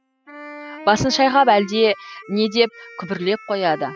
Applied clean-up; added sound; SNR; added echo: classical method spectral subtraction.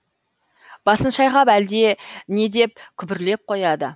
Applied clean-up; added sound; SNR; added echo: none; none; none; none.